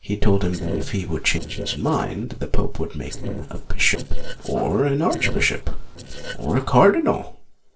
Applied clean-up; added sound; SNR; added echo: neural separator model SepFormer DNS4.